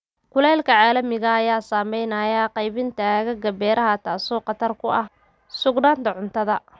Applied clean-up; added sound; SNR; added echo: none; none; none; none.